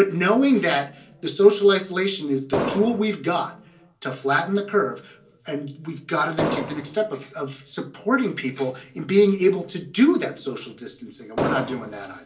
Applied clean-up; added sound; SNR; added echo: none; Explosion; 4 dB; reverberation time 0.3 s.